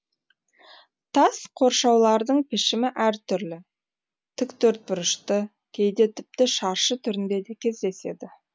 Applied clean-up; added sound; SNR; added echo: none; none; none; none.